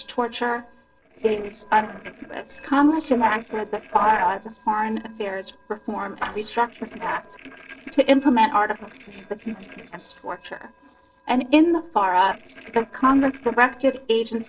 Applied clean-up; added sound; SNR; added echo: neural separator model SepFormer DNS4.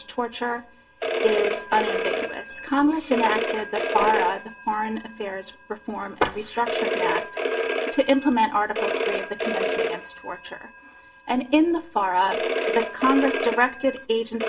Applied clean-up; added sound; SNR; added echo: none; Telephone; 1 dB; reverberation time 0.2 s.